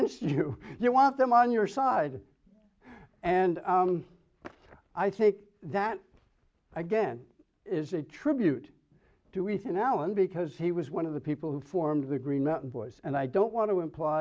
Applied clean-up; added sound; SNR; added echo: none; none; none; none.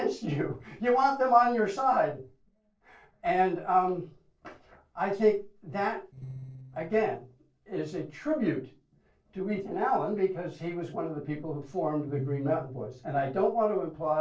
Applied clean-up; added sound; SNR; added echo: neural separator model SepFormer DNS4.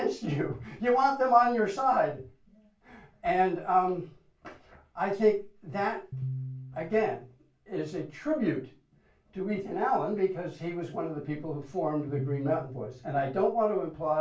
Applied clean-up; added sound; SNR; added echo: none; Piano; 10 dB; reverberation time 0.2 s.